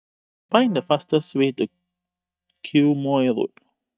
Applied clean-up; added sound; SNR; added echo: neural mask model DeepFilterNet 3.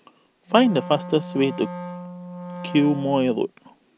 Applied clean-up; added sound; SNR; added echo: none; Wind instrument, woodwind instrument; 12 dB; none.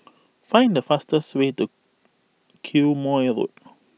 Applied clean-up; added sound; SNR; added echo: none; none; none; none.